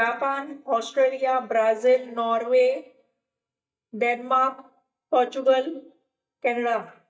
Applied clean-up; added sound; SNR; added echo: neural mask model DeepFilterNet 3.